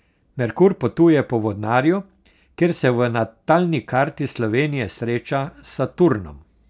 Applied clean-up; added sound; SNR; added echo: none; none; none; none.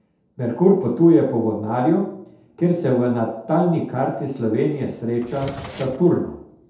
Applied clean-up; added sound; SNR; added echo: none; Drawer open or close; 16 dB; reverberation time 0.8 s.